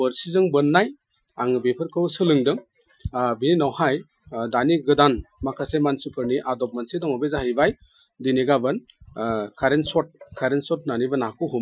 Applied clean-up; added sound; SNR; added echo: classical method Wiener filter.